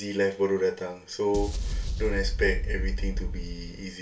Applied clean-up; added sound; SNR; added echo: none; Boom; -1 dB; reverberation time 0.2 s.